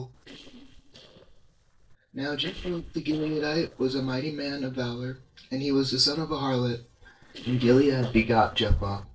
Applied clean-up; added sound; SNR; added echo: neural separator model SepFormer DNS4.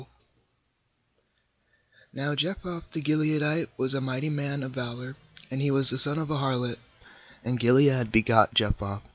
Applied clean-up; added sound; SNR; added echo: none; none; none; none.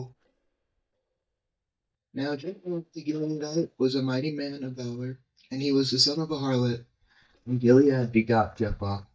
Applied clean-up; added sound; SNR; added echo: neural mask model DeepFilterNet 3.